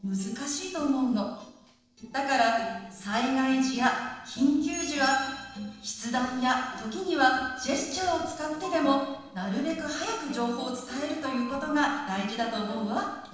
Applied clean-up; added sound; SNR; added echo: neural separator model SepFormer DNS4.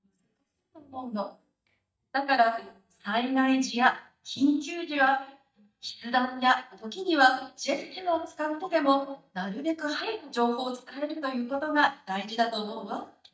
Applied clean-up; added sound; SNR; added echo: neural mask model DeepFilterNet 3.